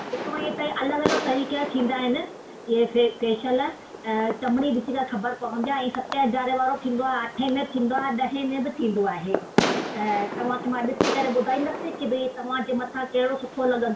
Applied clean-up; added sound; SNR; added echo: none; Fireworks; 7 dB; reverberation time 0.3 s.